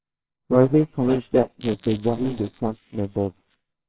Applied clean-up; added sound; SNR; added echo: neural separator model SepFormer WHAMR!.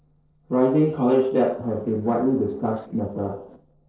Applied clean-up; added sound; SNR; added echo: neural separator model SepFormer DNS4.